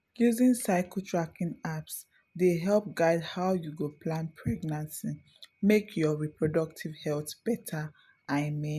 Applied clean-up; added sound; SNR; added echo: none; none; none; none.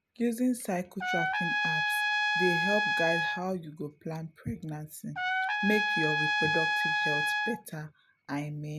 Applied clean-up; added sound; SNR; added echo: none; Trumpet; -4 dB; none.